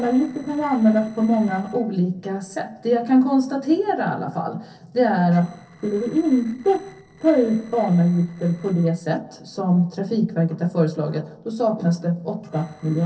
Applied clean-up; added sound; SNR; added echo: neural separator model SepFormer DNS4.